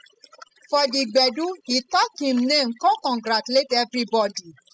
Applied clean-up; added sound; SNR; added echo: classical method spectral subtraction.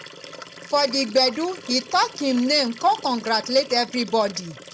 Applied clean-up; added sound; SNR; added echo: none; Liquid; 17 dB; none.